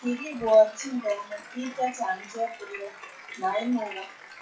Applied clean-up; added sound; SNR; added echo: classical method WPE with log-MMSE.